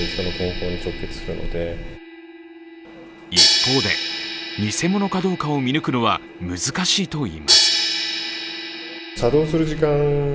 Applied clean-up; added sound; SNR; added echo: none; Crash cymbal; 2 dB; none.